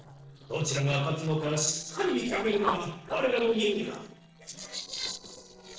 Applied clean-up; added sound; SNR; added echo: neural separator model SepFormer DNS4.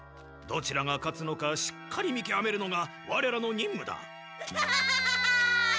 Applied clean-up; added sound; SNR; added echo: none; none; none; none.